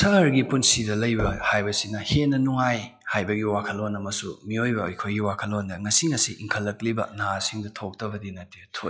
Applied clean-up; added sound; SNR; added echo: classical method log-MMSE.